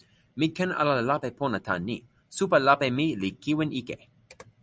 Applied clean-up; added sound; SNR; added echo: none; none; none; none.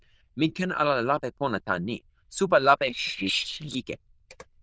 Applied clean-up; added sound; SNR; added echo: neural diffusion model UNIVERSE++.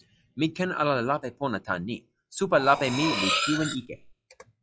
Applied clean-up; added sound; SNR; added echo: classical method log-MMSE.